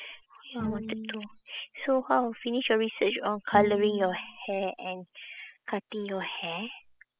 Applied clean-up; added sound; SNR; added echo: classical method spectral subtraction.